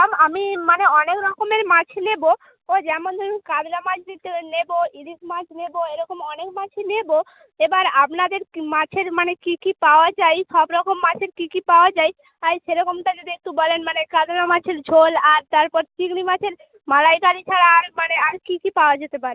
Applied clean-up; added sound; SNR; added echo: none; none; none; none.